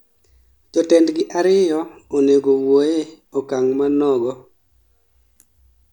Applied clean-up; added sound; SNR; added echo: none; none; none; none.